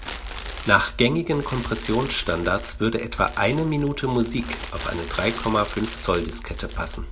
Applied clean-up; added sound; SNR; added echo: none; Crumpling, crinkling; 12 dB; none.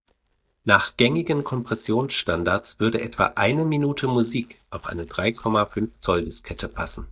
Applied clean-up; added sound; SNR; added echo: neural mask model DeepFilterNet 3.